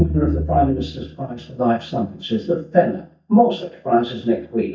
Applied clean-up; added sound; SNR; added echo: neural mask model DeepFilterNet 3.